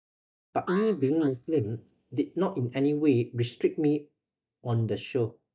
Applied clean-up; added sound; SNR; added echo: neural mask model DeepFilterNet 3.